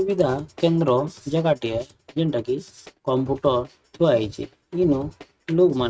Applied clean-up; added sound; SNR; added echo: neural mask model RNNoise.